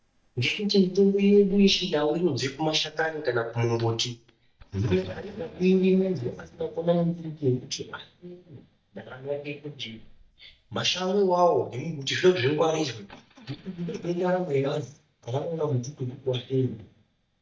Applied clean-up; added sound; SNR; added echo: neural mask model DeepFilterNet 3.